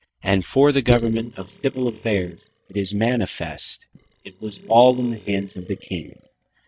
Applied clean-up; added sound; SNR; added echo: neural mask model DeepFilterNet 3.